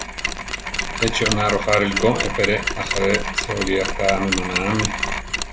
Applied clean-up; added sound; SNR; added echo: none; Mechanisms; 2 dB; none.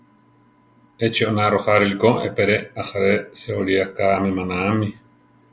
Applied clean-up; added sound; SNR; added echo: none; none; none; none.